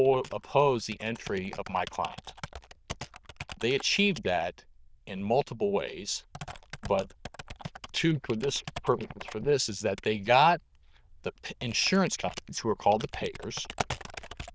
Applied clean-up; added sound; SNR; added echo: neural diffusion model UNIVERSE++.